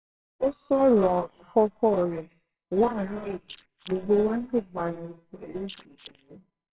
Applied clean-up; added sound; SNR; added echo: neural separator model SepFormer WHAMR!.